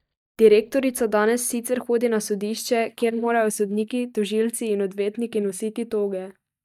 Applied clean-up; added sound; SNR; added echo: neural mask model DeepFilterNet 3.